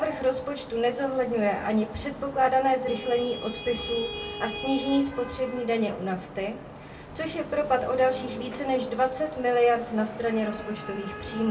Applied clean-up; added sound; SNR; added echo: none; Traffic noise, roadway noise / Vehicle horn, car horn, honking; 13 dB; reverberation time 0.2 s.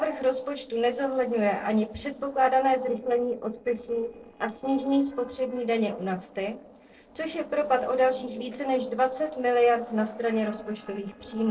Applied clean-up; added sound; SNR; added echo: neural separator model SepFormer DNS4.